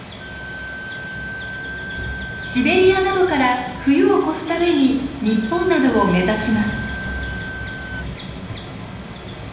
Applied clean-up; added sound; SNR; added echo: none; Wind instrument, woodwind instrument; 14 dB; reverberation time 0.9 s.